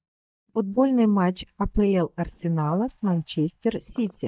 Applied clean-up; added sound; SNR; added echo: neural mask model DeepFilterNet 3.